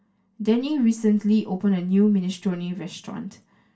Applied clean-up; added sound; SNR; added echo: none; none; none; reverberation time 0.2 s.